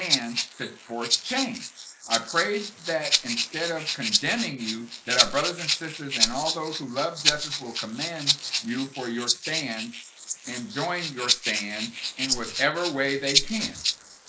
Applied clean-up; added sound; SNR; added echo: neural mask model Resemble Enhance denoiser.